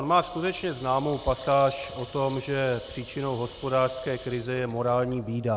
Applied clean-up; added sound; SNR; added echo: none; Water tap, faucet / Liquid; 10 dB; none.